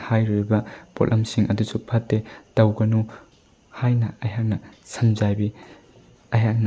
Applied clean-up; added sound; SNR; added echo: none; none; none; none.